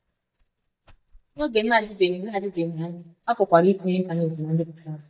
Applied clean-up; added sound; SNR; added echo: neural mask model DeepFilterNet 3.